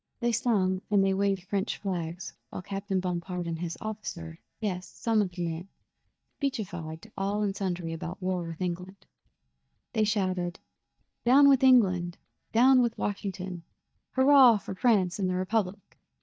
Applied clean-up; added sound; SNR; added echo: neural mask model DeepFilterNet 3.